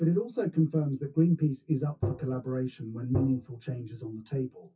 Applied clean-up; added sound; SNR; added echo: classical method WPE with log-MMSE.